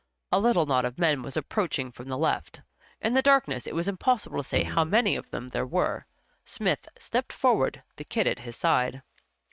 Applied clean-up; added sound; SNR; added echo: neural mask model RNNoise.